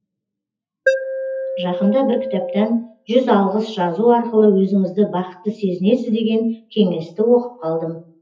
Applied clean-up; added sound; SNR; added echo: classical method WPE with log-MMSE.